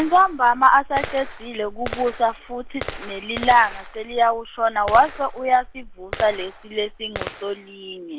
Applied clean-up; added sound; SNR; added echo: none; Gunshot, gunfire; 13 dB; none.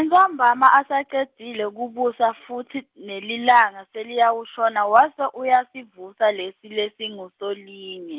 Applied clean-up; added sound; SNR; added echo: none; none; none; none.